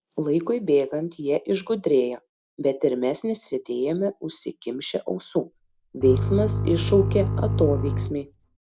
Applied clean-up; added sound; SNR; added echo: none; Bowed string instrument; 1 dB; none.